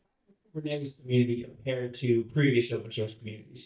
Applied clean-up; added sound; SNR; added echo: neural mask model DeepFilterNet 3.